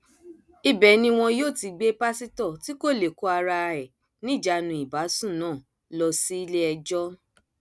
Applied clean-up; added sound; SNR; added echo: none; none; none; none.